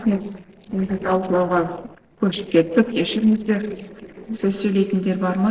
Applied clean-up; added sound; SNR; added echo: neural separator model SepFormer DNS4.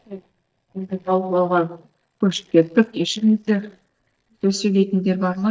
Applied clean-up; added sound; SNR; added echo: neural mask model DeepFilterNet 3.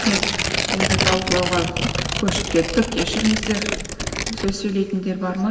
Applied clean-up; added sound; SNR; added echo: none; Tearing; 1 dB; reverberation time 2.7 s.